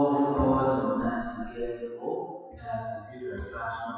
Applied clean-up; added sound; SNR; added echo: classical method WPE with log-MMSE.